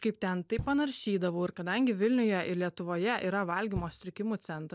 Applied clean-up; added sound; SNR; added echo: none; Knock; 14 dB; none.